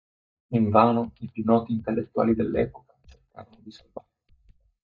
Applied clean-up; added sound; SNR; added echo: neural mask model DeepFilterNet 3.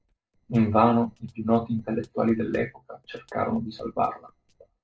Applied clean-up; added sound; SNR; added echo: neural separator model SepFormer DNS4.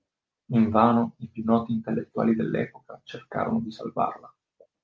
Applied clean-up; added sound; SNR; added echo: none; none; none; none.